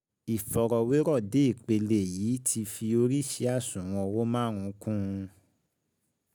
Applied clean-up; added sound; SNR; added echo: none; none; none; none.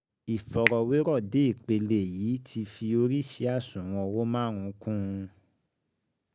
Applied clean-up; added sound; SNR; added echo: none; Finger snapping; 8 dB; none.